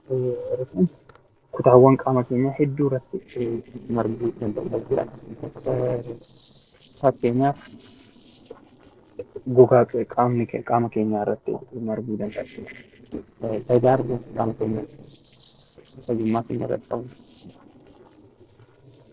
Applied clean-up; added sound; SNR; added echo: neural separator model SepFormer DNS4.